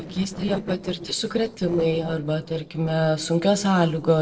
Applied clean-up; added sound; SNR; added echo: neural separator model SepFormer DNS4.